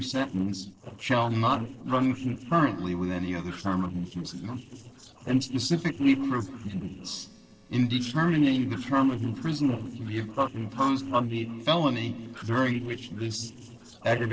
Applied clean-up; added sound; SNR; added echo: neural separator model SepFormer DNS4.